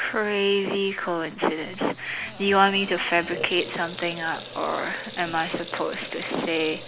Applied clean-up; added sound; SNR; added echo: none; Sink (filling or washing) / Water tap, faucet; 15 dB; none.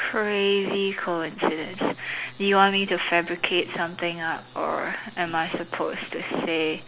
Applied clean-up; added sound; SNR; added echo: none; none; none; none.